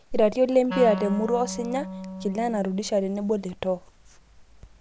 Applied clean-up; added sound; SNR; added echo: none; Wind instrument, woodwind instrument; 10 dB; none.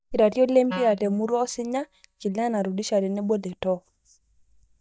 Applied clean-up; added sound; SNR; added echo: neural mask model DeepFilterNet 3.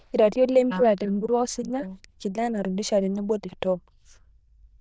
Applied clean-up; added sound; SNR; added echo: neural diffusion model UNIVERSE++.